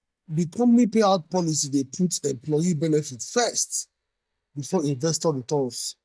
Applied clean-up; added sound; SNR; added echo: neural mask model DeepFilterNet 3.